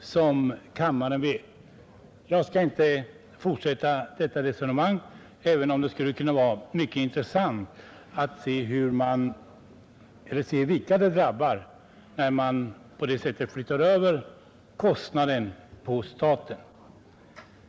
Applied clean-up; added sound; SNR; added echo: none; none; none; none.